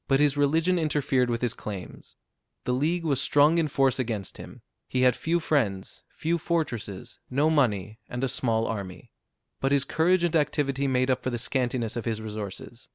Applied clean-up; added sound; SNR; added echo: none; none; none; none.